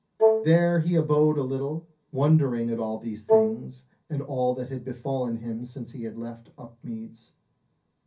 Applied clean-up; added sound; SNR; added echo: none; Wind instrument, woodwind instrument; -4 dB; reverberation time 0.3 s.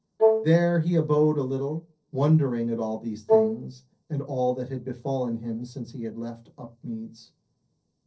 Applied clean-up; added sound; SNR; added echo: neural separator model SepFormer DNS4.